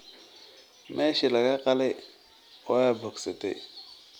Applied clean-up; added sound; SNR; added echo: none; none; none; none.